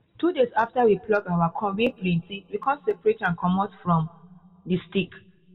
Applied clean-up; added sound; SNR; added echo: none; none; none; reverberation time 1.3 s.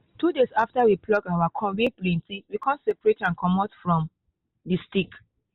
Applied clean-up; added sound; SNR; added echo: none; none; none; none.